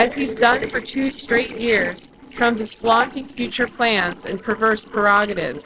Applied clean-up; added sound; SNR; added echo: neural separator model SepFormer DNS4.